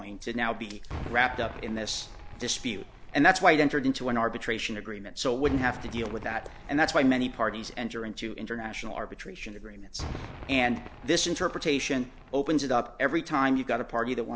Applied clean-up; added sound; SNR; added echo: none; Cheering / Fireworks; 16 dB; none.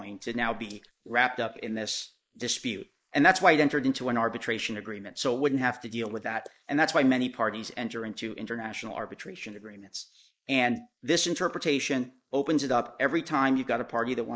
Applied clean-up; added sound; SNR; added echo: neural mask model Resemble Enhance denoiser.